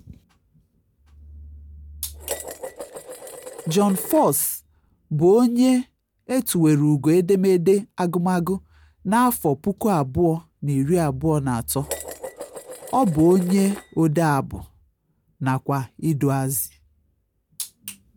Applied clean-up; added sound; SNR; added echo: none; Dishes, pots, and pans; 14 dB; none.